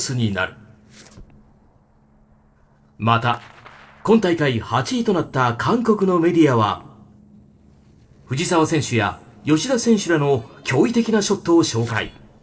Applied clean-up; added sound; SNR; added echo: neural separator model SepFormer DNS4.